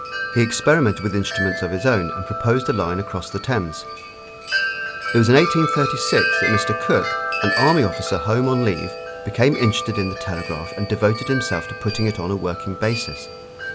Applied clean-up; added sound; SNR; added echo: none; Wind chime; 5 dB; none.